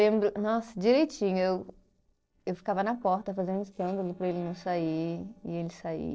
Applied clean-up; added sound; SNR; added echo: neural separator model SepFormer DNS4.